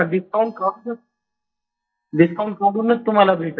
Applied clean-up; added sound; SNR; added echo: neural mask model DeepFilterNet 3.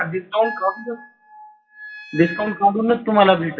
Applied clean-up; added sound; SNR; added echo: classical method WPE with log-MMSE.